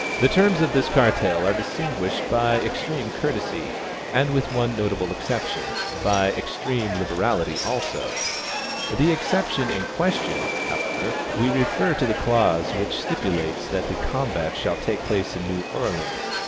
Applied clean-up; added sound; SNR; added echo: none; Subway, metro, underground; 4 dB; none.